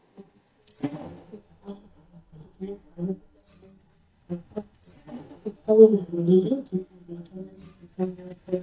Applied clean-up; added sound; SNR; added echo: neural mask model DeepFilterNet 3.